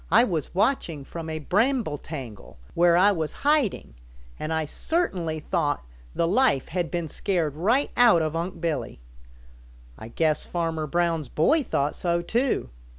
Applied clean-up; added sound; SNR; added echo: none; none; none; none.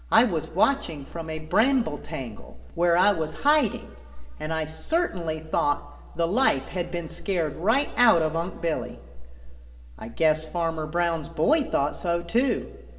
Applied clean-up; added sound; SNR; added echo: none; none; none; reverberation time 2.6 s.